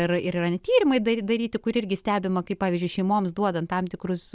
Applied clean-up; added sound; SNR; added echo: none; none; none; none.